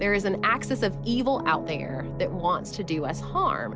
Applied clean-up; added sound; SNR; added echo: none; none; none; none.